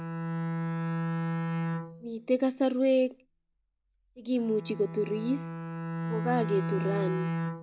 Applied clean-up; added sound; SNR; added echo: none; Bowed string instrument; 3 dB; none.